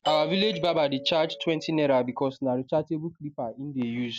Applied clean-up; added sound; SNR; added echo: none; Doorbell; 11 dB; none.